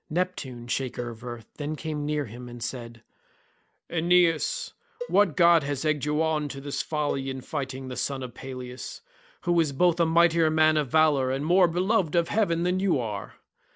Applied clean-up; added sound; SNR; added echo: none; Cowbell; 16 dB; none.